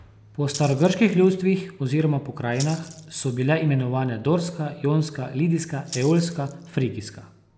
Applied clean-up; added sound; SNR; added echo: none; Rattle (instrument); 16 dB; none.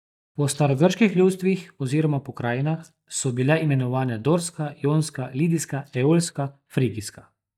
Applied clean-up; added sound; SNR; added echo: neural mask model DeepFilterNet 3.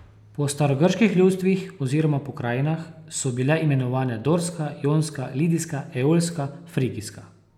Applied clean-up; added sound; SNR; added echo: none; none; none; none.